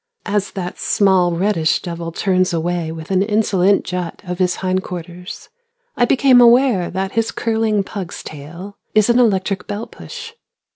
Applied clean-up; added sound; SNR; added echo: none; none; none; none.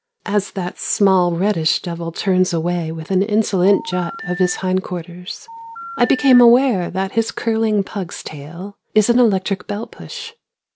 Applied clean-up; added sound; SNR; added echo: none; Telephone; 13 dB; none.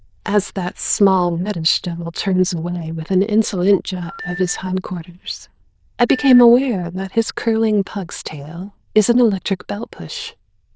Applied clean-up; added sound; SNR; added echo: neural diffusion model UNIVERSE++.